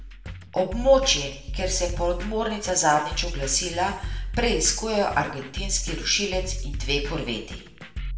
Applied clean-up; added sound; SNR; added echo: none; Drum kit; 6 dB; reverberation time 0.6 s.